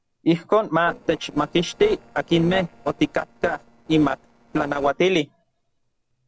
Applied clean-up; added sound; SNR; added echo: neural separator model SepFormer DNS4.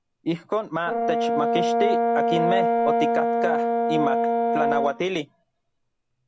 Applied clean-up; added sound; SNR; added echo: none; Brass instrument; -5 dB; none.